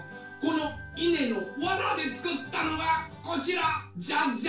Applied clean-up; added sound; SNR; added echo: none; none; none; reverberation time 0.3 s.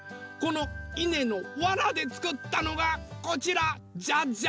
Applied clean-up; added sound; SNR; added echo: none; none; none; none.